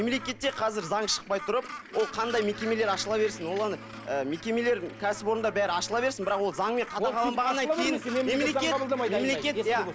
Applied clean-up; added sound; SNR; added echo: none; Gull, seagull + Bowed string instrument; 14 dB; none.